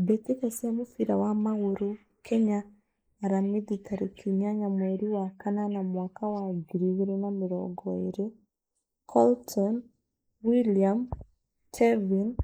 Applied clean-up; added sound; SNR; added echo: neural mask model Resemble Enhance denoiser.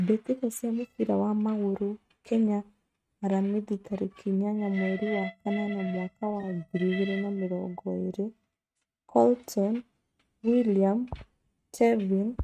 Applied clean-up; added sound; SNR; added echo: neural mask model RNNoise.